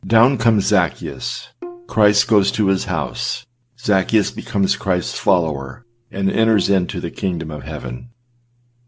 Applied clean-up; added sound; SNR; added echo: none; Bowed string instrument; 18 dB; none.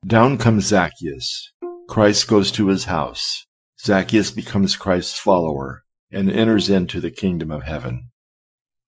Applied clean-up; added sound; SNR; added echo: classical method Wiener filter.